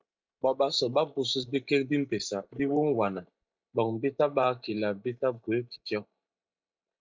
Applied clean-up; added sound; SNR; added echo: neural mask model DeepFilterNet 3.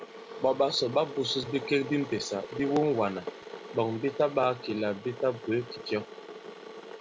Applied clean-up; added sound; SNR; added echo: none; Boiling / Water; 12 dB; none.